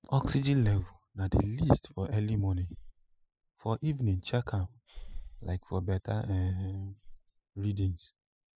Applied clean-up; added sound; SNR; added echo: classical method spectral subtraction.